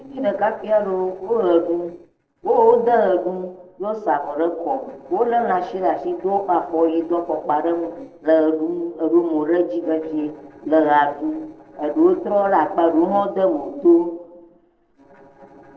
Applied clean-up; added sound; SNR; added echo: neural separator model SepFormer DNS4.